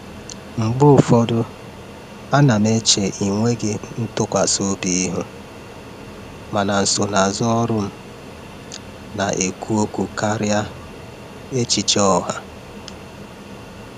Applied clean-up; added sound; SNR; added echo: none; Fixed-wing aircraft, airplane; 16 dB; none.